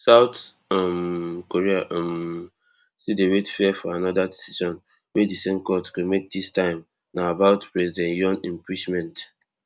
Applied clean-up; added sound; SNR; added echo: none; none; none; none.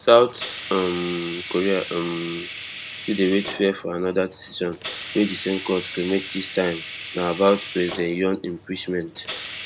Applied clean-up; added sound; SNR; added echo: none; Hiss; 12 dB; none.